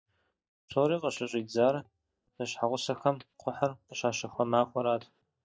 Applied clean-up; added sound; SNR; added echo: neural mask model DeepFilterNet 3.